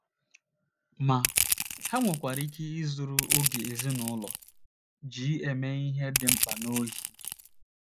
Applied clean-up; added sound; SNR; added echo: none; Crushing; -2 dB; none.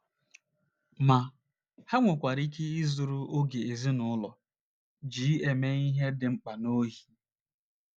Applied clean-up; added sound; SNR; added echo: none; none; none; none.